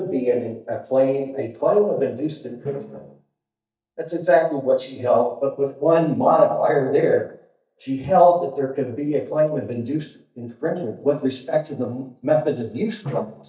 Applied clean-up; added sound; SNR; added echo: neural mask model DeepFilterNet 3.